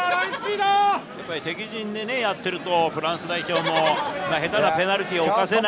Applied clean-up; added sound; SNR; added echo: none; Livestock, farm animals, working animals; 12 dB; none.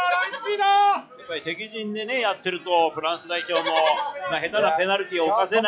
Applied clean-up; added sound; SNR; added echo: classical method log-MMSE.